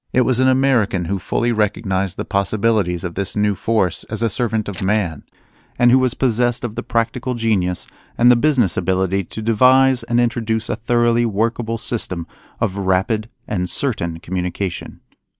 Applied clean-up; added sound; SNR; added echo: none; Scissors; 17 dB; none.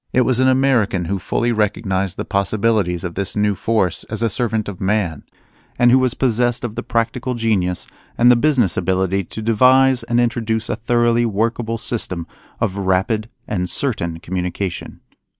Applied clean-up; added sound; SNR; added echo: none; none; none; none.